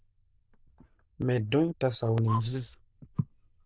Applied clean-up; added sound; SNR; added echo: neural diffusion model UNIVERSE++.